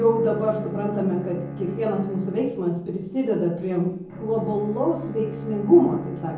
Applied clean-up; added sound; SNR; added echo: none; Bowed string instrument; 12 dB; reverberation time 0.7 s.